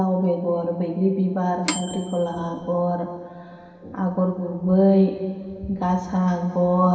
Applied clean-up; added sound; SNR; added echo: none; Microwave oven / Bell; 10 dB; reverberation time 2.4 s.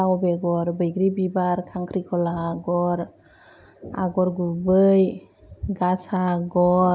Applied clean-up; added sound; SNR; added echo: none; none; none; none.